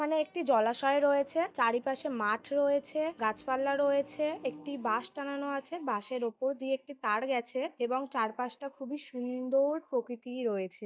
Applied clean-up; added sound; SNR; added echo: neural mask model DeepFilterNet 3.